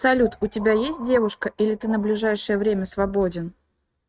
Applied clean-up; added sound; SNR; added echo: neural mask model RNNoise.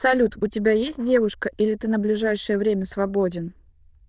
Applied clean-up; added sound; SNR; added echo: neural diffusion model UNIVERSE++.